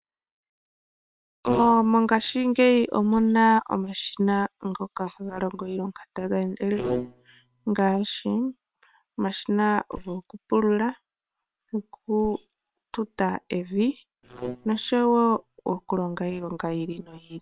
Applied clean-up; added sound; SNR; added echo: neural separator model SepFormer WHAM!.